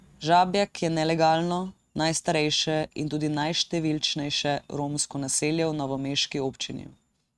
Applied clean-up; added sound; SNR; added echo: neural mask model RNNoise.